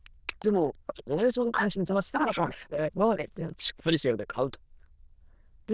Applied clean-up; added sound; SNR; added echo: neural diffusion model UNIVERSE++.